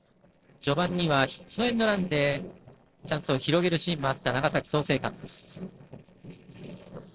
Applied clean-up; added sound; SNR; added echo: neural separator model SepFormer DNS4.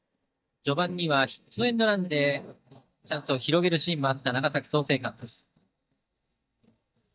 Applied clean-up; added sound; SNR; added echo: neural mask model DeepFilterNet 3.